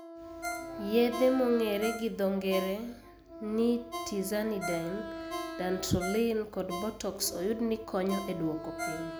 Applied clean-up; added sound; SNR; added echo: none; Wind instrument, woodwind instrument + Ringtone; 9 dB; none.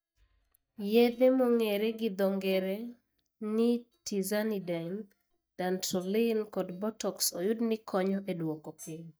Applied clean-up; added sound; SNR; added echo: neural mask model DeepFilterNet 3.